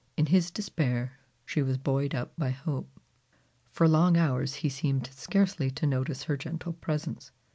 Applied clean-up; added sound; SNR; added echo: none; none; none; none.